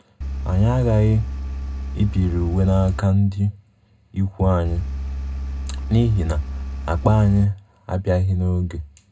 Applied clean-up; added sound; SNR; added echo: none; Engine; 6 dB; reverberation time 0.2 s.